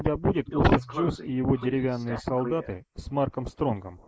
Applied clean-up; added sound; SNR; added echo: neural mask model Resemble Enhance denoiser.